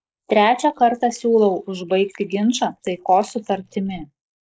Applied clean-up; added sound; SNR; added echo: neural mask model Resemble Enhance denoiser.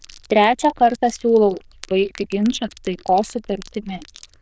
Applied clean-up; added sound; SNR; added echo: neural diffusion model UNIVERSE++.